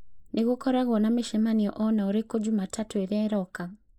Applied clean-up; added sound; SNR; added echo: neural mask model Resemble Enhance denoiser.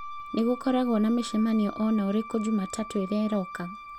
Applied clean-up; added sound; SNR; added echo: none; Wind instrument, woodwind instrument; 14 dB; none.